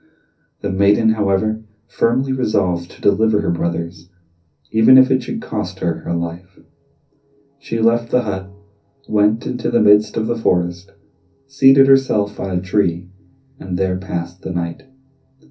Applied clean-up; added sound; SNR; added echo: none; none; none; reverberation time 0.3 s.